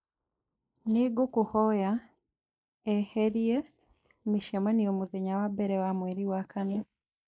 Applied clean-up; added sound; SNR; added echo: neural mask model Resemble Enhance denoiser.